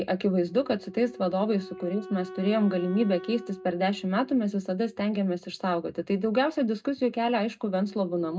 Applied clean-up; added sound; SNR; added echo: none; Wind instrument, woodwind instrument; 18 dB; reverberation time 0.2 s.